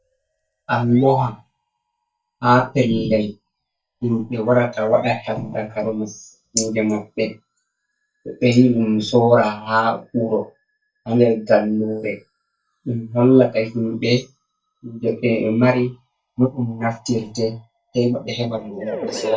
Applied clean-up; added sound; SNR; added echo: neural mask model DeepFilterNet 3.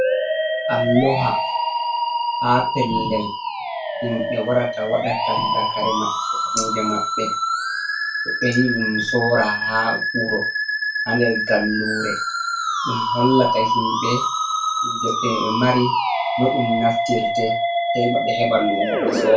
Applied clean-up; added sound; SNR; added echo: none; Musical instrument; -1 dB; reverberation time 0.3 s.